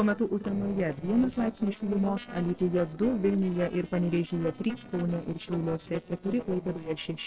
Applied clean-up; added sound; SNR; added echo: neural separator model SepFormer DNS4.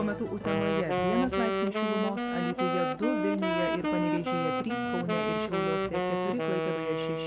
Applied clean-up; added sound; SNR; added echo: none; Wind instrument, woodwind instrument; -3 dB; reverberation time 0.5 s.